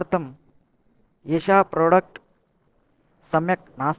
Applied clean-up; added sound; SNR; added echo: neural separator model SepFormer DNS4.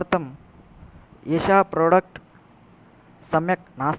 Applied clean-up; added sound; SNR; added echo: none; none; none; none.